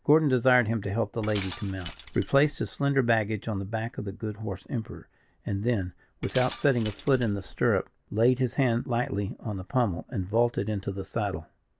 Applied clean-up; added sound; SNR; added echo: none; Glass; 16 dB; none.